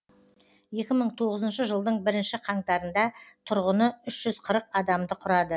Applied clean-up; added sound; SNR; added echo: none; none; none; none.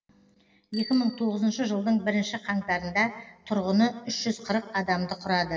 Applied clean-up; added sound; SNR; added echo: none; Bicycle bell; 19 dB; reverberation time 1.7 s.